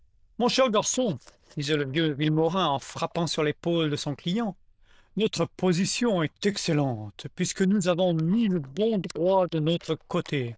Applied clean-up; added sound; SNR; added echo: neural diffusion model UNIVERSE++.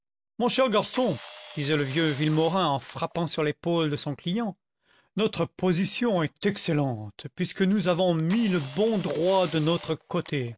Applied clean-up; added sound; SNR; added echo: none; Camera; 17 dB; none.